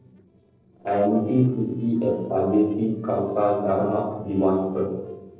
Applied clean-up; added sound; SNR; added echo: neural separator model SepFormer DNS4.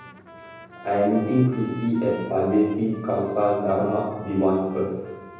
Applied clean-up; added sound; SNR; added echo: none; Trumpet; 20 dB; reverberation time 1.1 s.